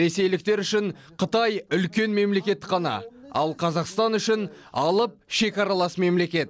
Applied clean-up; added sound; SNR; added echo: none; none; none; none.